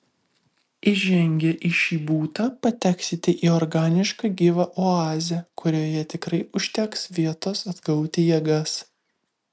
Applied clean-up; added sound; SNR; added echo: none; none; none; none.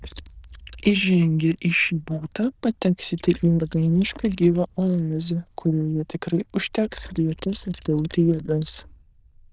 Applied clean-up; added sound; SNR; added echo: neural diffusion model UNIVERSE++.